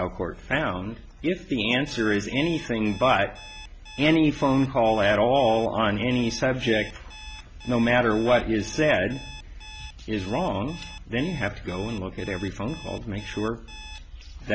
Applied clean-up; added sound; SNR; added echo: none; Alarm; 20 dB; none.